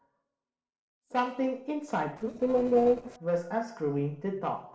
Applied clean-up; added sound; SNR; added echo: neural separator model SepFormer DNS4.